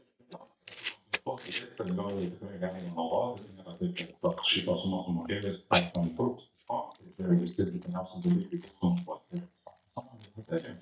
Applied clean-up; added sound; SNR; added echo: neural mask model DeepFilterNet 3.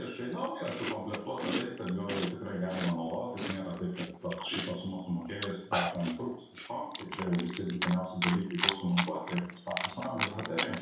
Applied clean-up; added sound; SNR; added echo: none; Chewing, mastication; 3 dB; reverberation time 0.7 s.